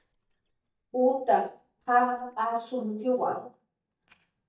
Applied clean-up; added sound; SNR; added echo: neural mask model DeepFilterNet 3.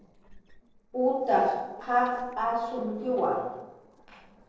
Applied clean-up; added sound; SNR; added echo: neural separator model SepFormer DNS4.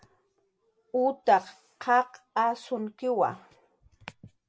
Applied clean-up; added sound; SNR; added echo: none; none; none; none.